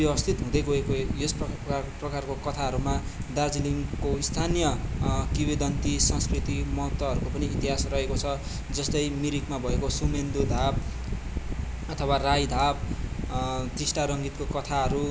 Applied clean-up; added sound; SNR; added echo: none; none; none; none.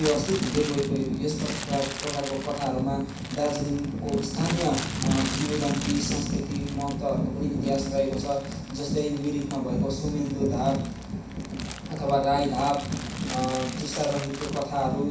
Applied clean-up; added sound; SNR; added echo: none; Crumpling, crinkling; 12 dB; reverberation time 0.6 s.